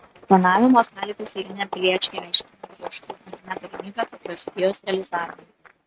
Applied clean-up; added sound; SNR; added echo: neural mask model RNNoise.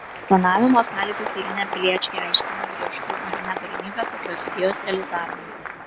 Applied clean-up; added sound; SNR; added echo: none; Applause; 7 dB; none.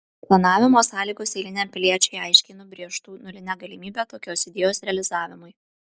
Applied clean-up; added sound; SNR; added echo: none; none; none; none.